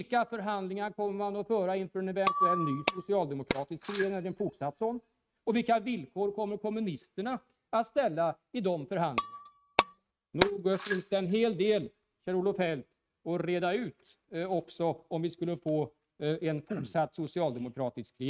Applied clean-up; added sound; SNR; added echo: neural mask model RNNoise.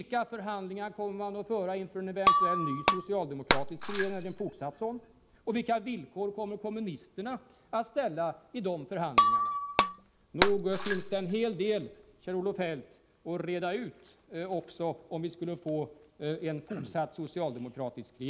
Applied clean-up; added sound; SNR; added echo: none; Shatter; -4 dB; none.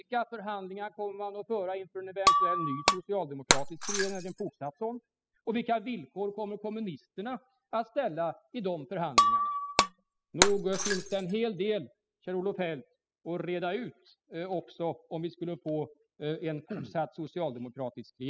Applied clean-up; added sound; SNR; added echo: classical method spectral subtraction.